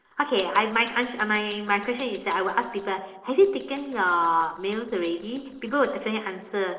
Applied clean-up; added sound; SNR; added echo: neural separator model SepFormer DNS4.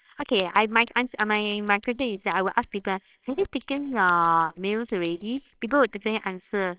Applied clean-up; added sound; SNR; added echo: neural separator model SepFormer WHAMR!.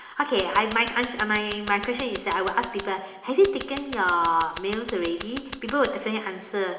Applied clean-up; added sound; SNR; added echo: none; Scissors; 14 dB; reverberation time 0.8 s.